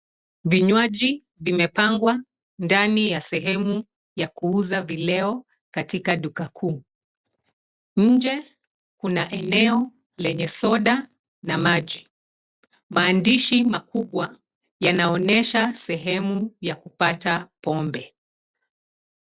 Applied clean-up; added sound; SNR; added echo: none; none; none; none.